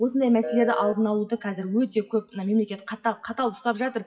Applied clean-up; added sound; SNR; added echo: classical method WPE with log-MMSE.